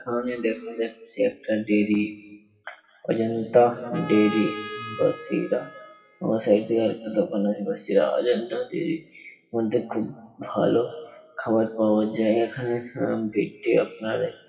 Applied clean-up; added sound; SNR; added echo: classical method WPE with log-MMSE.